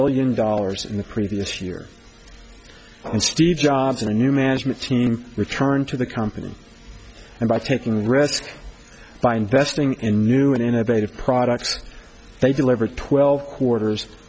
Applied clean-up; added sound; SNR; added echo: none; none; none; none.